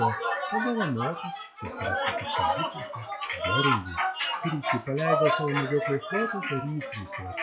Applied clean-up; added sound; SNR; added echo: classical method log-MMSE.